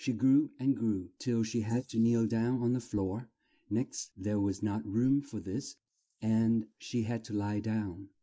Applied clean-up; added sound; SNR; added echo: neural mask model Resemble Enhance denoiser.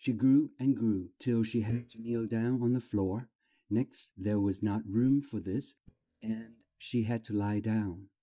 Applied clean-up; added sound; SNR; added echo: neural mask model DeepFilterNet 3.